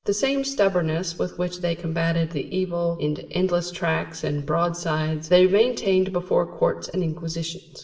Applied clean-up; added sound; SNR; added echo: none; none; none; reverberation time 0.7 s.